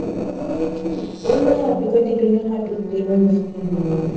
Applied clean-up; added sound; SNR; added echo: neural separator model SepFormer DNS4.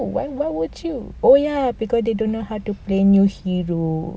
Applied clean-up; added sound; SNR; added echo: none; none; none; none.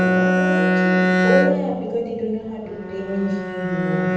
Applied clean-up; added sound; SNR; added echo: none; Bowed string instrument; -5 dB; reverberation time 1.1 s.